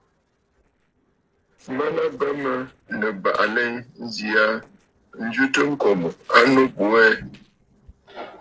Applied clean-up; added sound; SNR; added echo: neural separator model SepFormer DNS4.